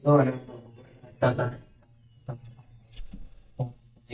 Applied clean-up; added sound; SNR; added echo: neural mask model DeepFilterNet 3.